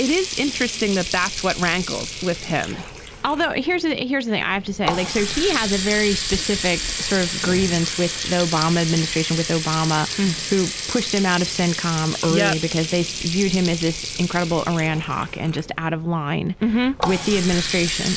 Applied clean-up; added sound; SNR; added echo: none; Water tap, faucet; 6 dB; none.